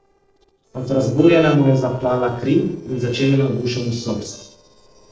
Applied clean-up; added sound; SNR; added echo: neural separator model SepFormer DNS4.